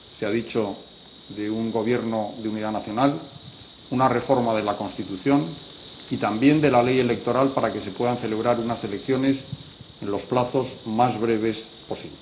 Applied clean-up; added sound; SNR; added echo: none; Insect; 20 dB; reverberation time 0.4 s.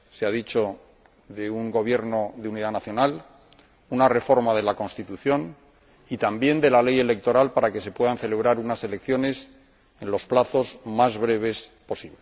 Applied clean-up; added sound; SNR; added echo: none; none; none; none.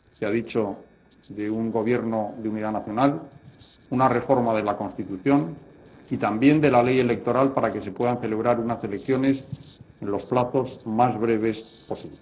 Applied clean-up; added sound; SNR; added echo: neural separator model SepFormer DNS4.